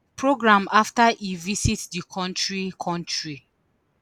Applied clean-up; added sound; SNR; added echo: none; none; none; none.